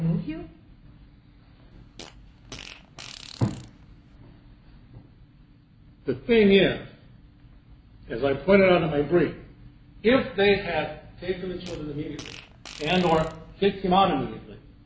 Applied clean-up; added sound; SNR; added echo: none; Fart; 20 dB; none.